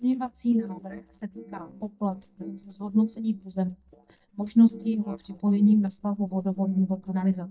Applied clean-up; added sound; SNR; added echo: neural mask model DeepFilterNet 3.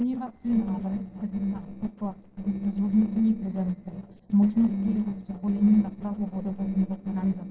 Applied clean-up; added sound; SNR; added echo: neural separator model SepFormer DNS4.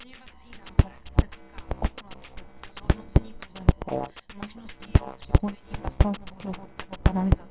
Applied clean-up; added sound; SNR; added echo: neural separator model SepFormer WHAMR!.